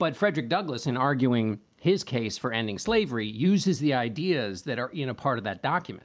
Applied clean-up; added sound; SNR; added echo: none; none; none; none.